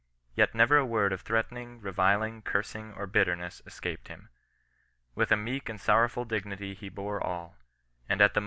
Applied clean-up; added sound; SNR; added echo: none; none; none; none.